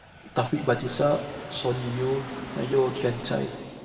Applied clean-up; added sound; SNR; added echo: none; Aircraft; 14 dB; reverberation time 2.4 s.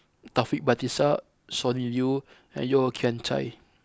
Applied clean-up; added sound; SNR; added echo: none; none; none; none.